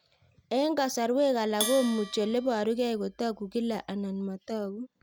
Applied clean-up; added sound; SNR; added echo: none; Bell; 12 dB; none.